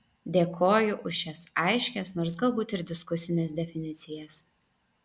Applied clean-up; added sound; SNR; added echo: none; none; none; none.